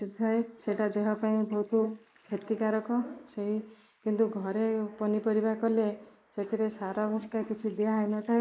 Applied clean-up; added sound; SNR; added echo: neural mask model Resemble Enhance denoiser.